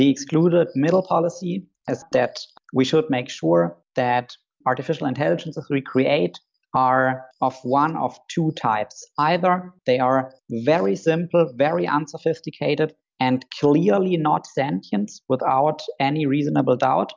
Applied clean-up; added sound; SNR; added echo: none; none; none; none.